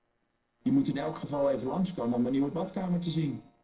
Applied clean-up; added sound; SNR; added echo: neural separator model SepFormer DNS4.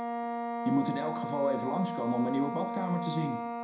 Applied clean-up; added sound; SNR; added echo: none; Wind instrument, woodwind instrument; 3 dB; reverberation time 0.4 s.